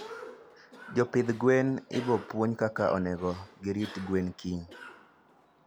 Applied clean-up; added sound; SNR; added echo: none; Cough; 18 dB; none.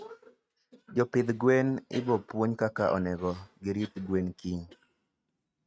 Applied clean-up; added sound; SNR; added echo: neural mask model RNNoise.